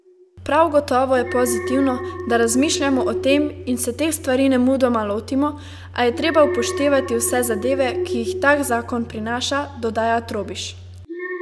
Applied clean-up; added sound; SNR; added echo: none; Alarm; 10 dB; none.